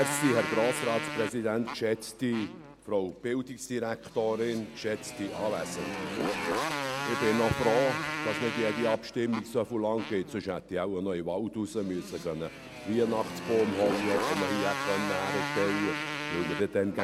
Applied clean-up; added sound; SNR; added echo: none; Motorcycle; 5 dB; none.